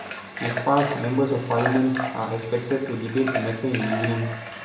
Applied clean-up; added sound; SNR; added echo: none; Water tap, faucet / Water; 7 dB; reverberation time 0.8 s.